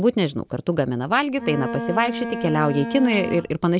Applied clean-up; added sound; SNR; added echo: none; Bowed string instrument; 8 dB; none.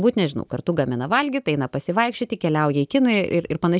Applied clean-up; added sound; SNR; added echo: none; none; none; none.